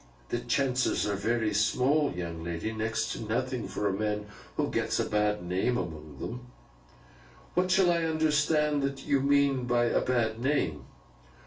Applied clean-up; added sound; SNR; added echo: none; none; none; reverberation time 0.3 s.